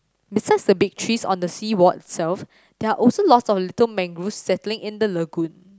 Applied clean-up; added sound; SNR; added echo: none; none; none; none.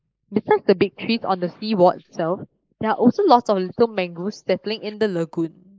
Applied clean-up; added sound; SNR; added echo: neural mask model Resemble Enhance denoiser.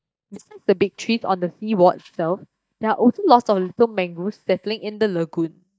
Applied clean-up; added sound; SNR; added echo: neural mask model DeepFilterNet 3.